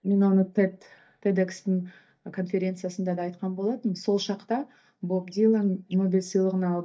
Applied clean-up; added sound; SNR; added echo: neural mask model DeepFilterNet 3.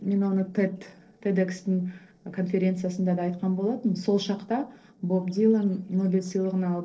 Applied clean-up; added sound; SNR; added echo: neural separator model SepFormer DNS4.